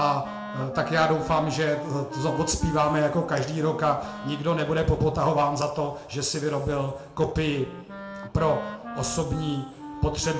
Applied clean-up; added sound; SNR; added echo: none; Wind instrument, woodwind instrument; 13 dB; reverberation time 0.8 s.